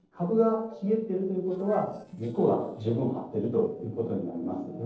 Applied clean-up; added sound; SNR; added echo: neural separator model SepFormer DNS4.